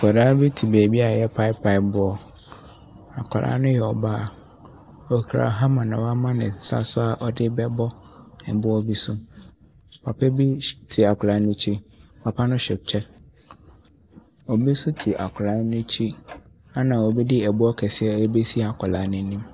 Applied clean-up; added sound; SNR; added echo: none; none; none; none.